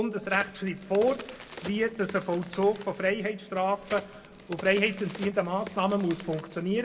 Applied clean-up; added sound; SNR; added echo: none; Crack; 15 dB; reverberation time 2.0 s.